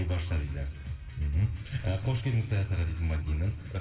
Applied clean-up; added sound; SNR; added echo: none; none; none; reverberation time 2.0 s.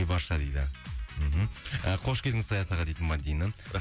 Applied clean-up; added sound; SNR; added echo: none; none; none; none.